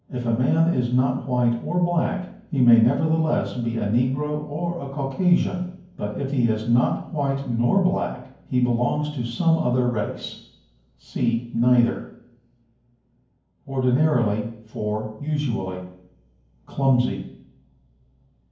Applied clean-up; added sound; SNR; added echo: none; none; none; reverberation time 0.9 s.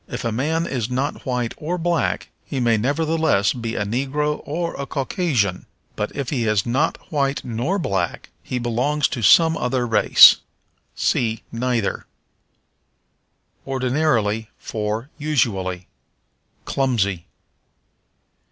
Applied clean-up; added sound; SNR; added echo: none; none; none; none.